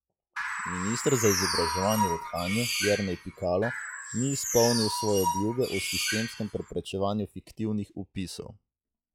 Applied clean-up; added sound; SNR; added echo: classical method log-MMSE.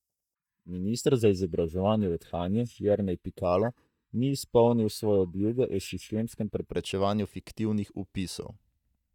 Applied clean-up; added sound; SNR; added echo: neural mask model DeepFilterNet 3.